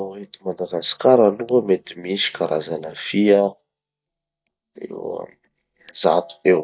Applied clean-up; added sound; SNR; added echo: neural mask model DeepFilterNet 3.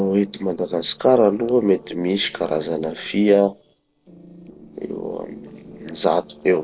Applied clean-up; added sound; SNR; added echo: neural separator model SepFormer DNS4.